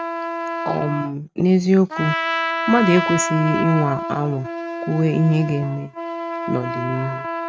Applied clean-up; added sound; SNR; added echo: neural mask model RNNoise.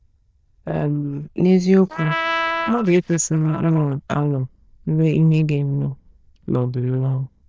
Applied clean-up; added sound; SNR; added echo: neural diffusion model UNIVERSE++.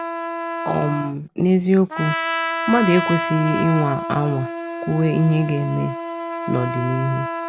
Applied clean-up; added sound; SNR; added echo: none; Trumpet; 5 dB; none.